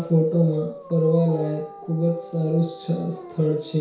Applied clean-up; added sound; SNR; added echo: none; Dog; 17 dB; reverberation time 0.6 s.